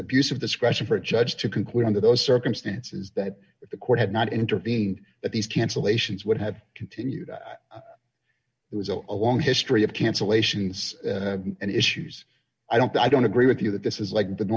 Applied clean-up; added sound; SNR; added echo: none; none; none; none.